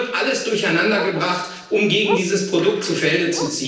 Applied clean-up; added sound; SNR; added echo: neural separator model SepFormer DNS4.